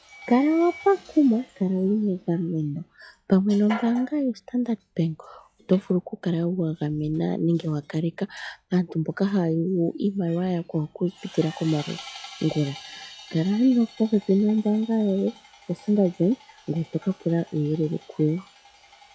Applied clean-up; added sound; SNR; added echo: classical method log-MMSE.